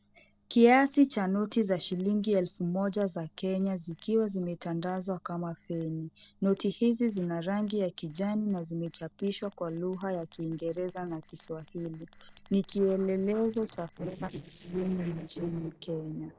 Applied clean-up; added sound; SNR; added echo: neural separator model SepFormer DNS4.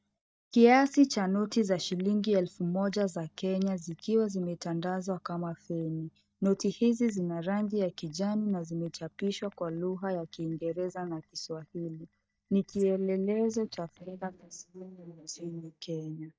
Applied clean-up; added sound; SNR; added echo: neural mask model DeepFilterNet 3.